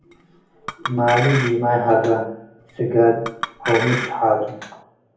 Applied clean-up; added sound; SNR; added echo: none; Chink, clink; 10 dB; reverberation time 0.7 s.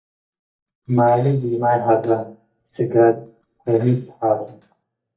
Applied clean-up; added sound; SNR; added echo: neural mask model DeepFilterNet 3.